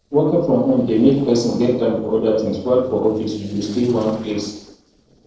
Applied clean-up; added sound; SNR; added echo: neural separator model SepFormer DNS4.